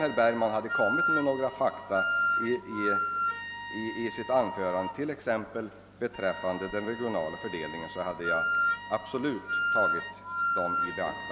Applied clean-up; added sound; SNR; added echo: none; Wind instrument, woodwind instrument; 1 dB; none.